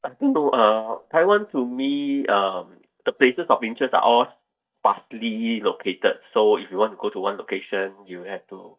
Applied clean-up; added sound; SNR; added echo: neural mask model DeepFilterNet 3.